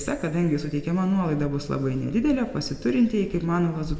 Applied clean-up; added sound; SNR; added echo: none; Walk, footsteps; 15 dB; reverberation time 1.4 s.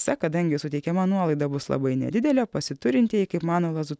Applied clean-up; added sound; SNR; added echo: none; none; none; none.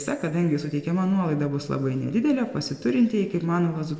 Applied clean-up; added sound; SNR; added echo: neural separator model SepFormer DNS4.